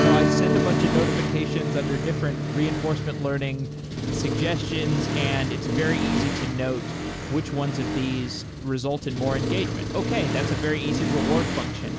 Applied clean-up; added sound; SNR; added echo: none; Strum + Accelerating, revving, vroom; -3 dB; none.